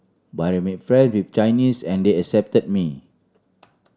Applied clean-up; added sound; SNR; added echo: none; none; none; none.